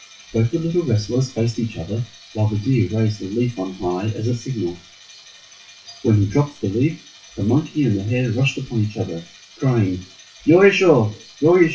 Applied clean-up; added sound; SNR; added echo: classical method WPE with log-MMSE.